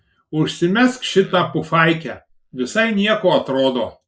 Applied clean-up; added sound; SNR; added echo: neural mask model Resemble Enhance denoiser.